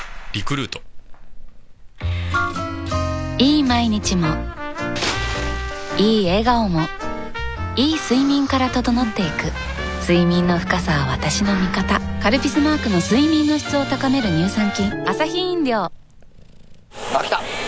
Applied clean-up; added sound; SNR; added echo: none; Meow / Purr; 15 dB; none.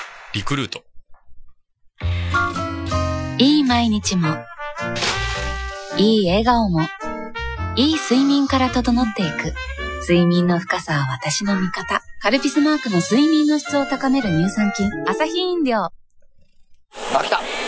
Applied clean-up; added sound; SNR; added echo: classical method Wiener filter.